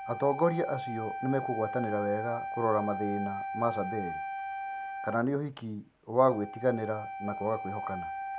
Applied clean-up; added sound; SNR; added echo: none; Wind instrument, woodwind instrument; 6 dB; none.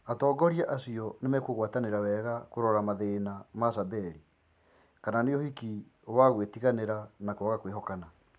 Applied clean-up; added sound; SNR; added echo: none; none; none; none.